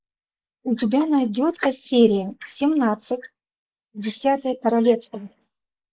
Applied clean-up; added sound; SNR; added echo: neural mask model Resemble Enhance denoiser.